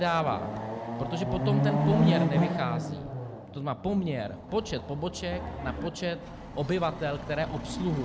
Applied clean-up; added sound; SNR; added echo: none; Chatter / Car passing by / Motorcycle / Traffic noise, roadway noise / Accelerating, revving, vroom; 0 dB; none.